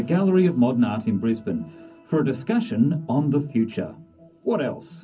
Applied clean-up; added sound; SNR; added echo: none; none; none; reverberation time 0.4 s.